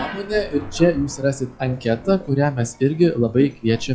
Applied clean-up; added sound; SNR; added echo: classical method log-MMSE.